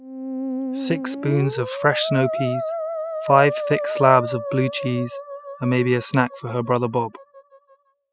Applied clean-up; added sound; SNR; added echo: classical method spectral subtraction.